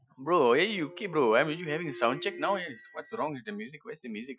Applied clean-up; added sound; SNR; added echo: classical method Wiener filter.